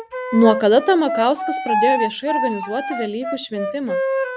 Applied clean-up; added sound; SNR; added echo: none; Wind instrument, woodwind instrument; 4 dB; none.